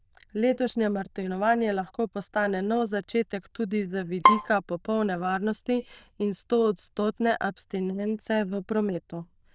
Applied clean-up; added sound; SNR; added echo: neural diffusion model UNIVERSE++.